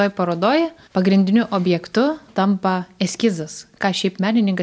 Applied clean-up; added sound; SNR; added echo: none; none; none; none.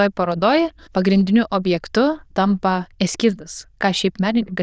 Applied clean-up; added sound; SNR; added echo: neural diffusion model UNIVERSE++.